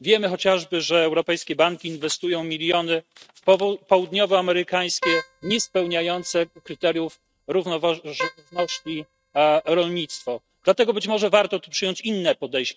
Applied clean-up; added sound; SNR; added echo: neural mask model RNNoise.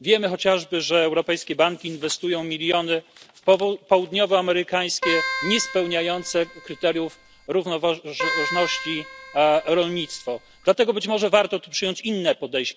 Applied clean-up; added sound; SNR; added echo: none; Keyboard (musical); 8 dB; none.